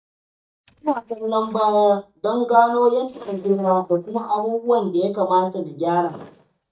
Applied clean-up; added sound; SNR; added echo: neural mask model DeepFilterNet 3.